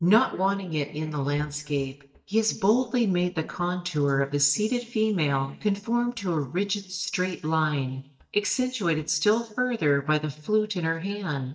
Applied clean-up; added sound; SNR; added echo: neural mask model DeepFilterNet 3.